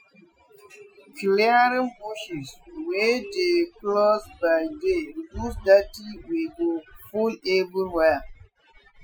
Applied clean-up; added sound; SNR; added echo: classical method Wiener filter.